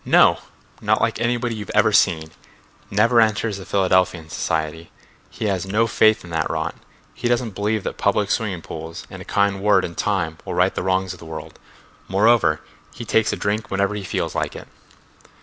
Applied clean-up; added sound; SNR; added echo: none; none; none; none.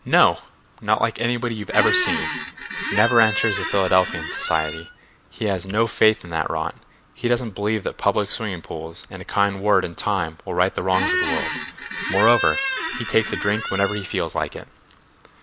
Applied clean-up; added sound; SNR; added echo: none; Squeak; 3 dB; none.